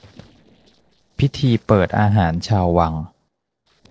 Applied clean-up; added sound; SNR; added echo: neural separator model SepFormer DNS4.